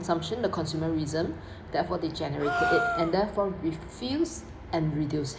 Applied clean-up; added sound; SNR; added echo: none; Gasp; 3 dB; none.